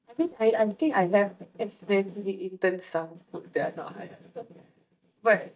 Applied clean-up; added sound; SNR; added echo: neural mask model DeepFilterNet 3.